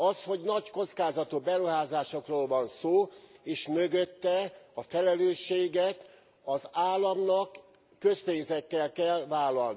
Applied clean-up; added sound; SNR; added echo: none; none; none; none.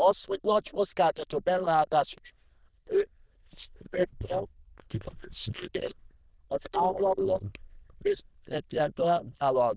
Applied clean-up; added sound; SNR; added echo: neural diffusion model UNIVERSE++.